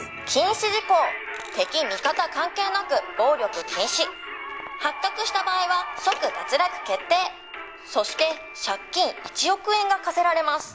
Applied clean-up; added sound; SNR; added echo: none; none; none; none.